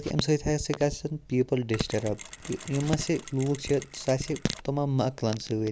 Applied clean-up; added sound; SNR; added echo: none; Mechanisms; 17 dB; none.